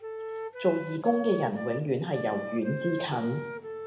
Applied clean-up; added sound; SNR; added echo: none; Wind instrument, woodwind instrument; 8 dB; reverberation time 0.8 s.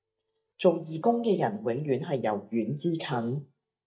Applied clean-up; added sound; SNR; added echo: neural mask model DeepFilterNet 3.